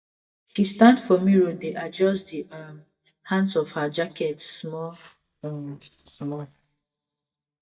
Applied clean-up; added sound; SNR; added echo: neural mask model DeepFilterNet 3.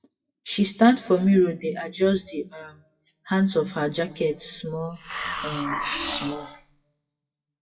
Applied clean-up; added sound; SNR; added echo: classical method WPE with log-MMSE.